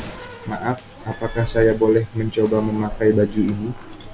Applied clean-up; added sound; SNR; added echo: none; Slam; 13 dB; none.